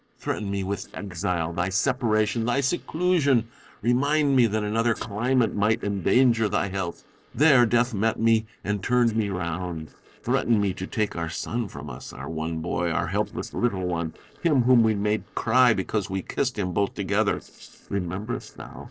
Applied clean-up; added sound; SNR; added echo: neural separator model SepFormer DNS4.